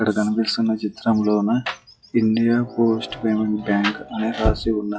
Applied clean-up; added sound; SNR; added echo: classical method WPE with log-MMSE.